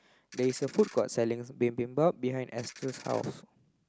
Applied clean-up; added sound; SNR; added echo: none; Ratchet, pawl; 18 dB; none.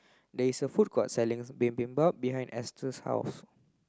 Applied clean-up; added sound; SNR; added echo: none; none; none; none.